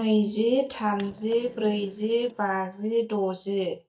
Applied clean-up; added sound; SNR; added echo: neural mask model DeepFilterNet 3.